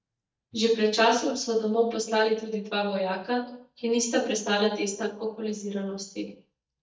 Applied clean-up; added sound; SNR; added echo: neural mask model DeepFilterNet 3.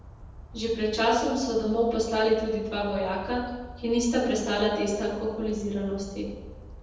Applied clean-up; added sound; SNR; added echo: none; Bird vocalization, bird call, bird song; 16 dB; reverberation time 1.1 s.